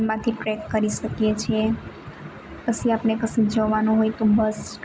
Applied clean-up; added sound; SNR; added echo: none; none; none; none.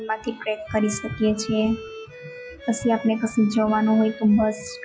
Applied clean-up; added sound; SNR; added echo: classical method log-MMSE.